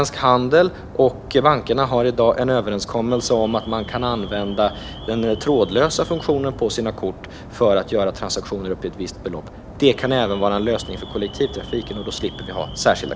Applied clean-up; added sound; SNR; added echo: none; Alarm; 14 dB; none.